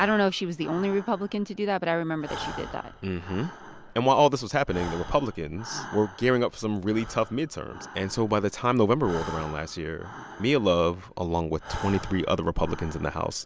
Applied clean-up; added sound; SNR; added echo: none; Breathing; 15 dB; none.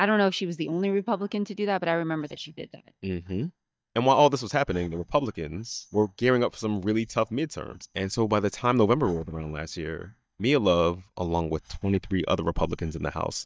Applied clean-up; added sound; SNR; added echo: neural mask model DeepFilterNet 3.